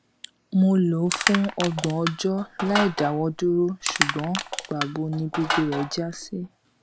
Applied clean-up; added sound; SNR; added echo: none; Crushing; 5 dB; none.